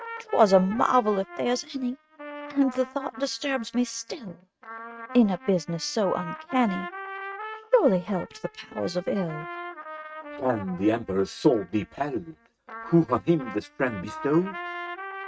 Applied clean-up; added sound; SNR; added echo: neural mask model RNNoise.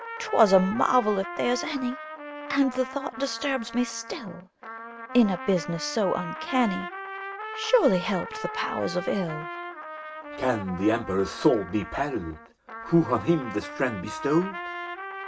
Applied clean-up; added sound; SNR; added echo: none; Trumpet; 11 dB; none.